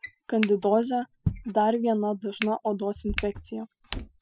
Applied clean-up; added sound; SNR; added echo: classical method spectral subtraction.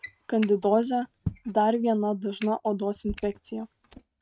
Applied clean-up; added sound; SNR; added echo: neural mask model RNNoise.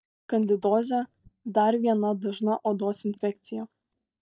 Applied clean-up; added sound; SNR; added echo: neural mask model DeepFilterNet 3.